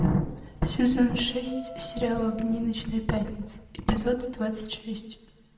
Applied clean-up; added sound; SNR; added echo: none; Wind instrument, woodwind instrument; 17 dB; reverberation time 0.8 s.